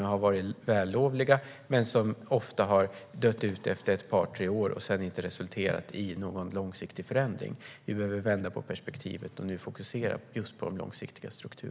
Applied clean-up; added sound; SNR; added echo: none; none; none; none.